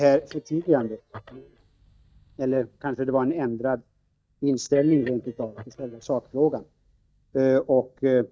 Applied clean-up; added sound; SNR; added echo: neural mask model DeepFilterNet 3.